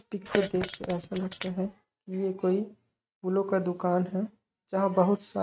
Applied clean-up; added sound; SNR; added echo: neural mask model RNNoise.